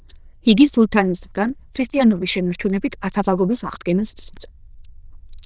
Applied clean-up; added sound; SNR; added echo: neural diffusion model UNIVERSE++.